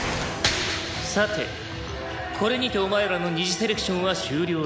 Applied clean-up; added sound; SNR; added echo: none; none; none; none.